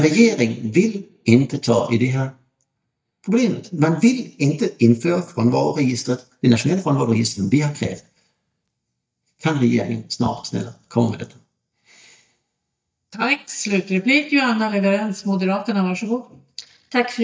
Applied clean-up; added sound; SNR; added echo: neural mask model DeepFilterNet 3.